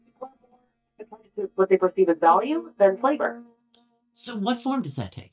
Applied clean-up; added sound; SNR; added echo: neural mask model DeepFilterNet 3.